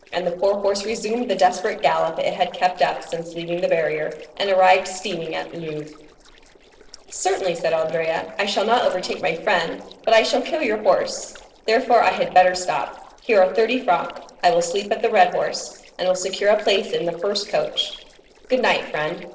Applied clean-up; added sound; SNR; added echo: neural separator model SepFormer DNS4.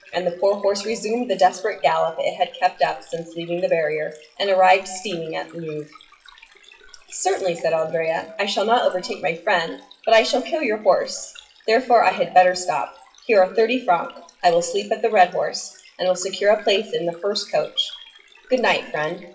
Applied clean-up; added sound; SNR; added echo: classical method WPE with log-MMSE.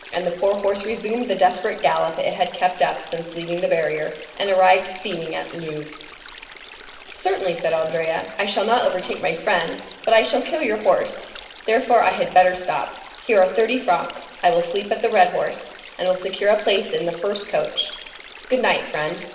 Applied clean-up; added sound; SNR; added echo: none; Stream; 18 dB; reverberation time 1.0 s.